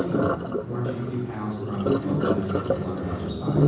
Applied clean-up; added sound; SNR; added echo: none; Sink (filling or washing); -3 dB; reverberation time 1.3 s.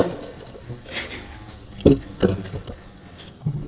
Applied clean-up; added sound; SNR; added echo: neural mask model DeepFilterNet 3.